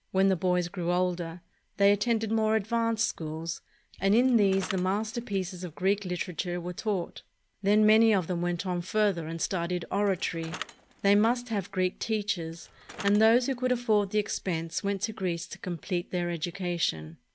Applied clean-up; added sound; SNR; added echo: none; Bicycle; 18 dB; none.